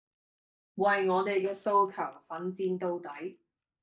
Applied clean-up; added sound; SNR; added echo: neural mask model DeepFilterNet 3.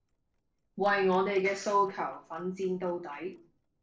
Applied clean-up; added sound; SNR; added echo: neural separator model SepFormer DNS4.